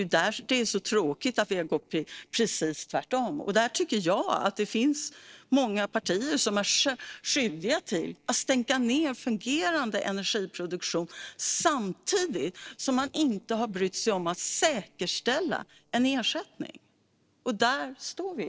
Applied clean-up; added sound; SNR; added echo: neural separator model SepFormer DNS4.